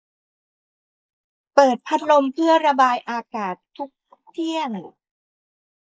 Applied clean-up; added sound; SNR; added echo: neural mask model Resemble Enhance denoiser.